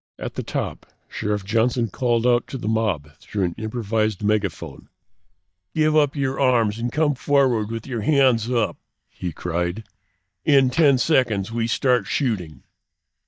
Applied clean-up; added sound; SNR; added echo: neural mask model DeepFilterNet 3.